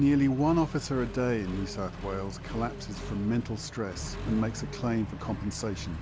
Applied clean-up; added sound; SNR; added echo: none; Accelerating, revving, vroom; 9 dB; none.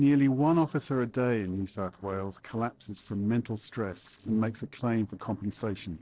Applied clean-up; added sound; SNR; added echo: neural separator model SepFormer DNS4.